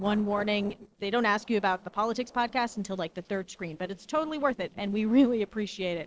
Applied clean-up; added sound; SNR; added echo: neural separator model SepFormer DNS4.